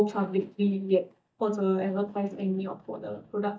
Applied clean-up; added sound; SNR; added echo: neural mask model DeepFilterNet 3.